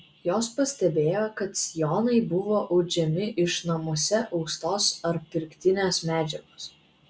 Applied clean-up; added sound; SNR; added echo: none; none; none; none.